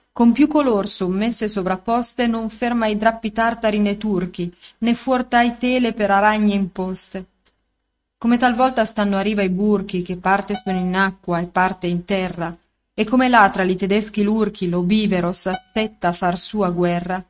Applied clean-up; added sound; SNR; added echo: neural mask model RNNoise.